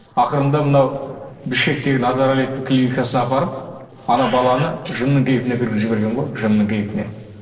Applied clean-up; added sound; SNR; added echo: neural separator model SepFormer DNS4.